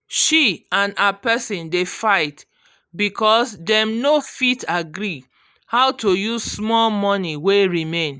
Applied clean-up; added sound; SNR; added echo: neural mask model Resemble Enhance denoiser.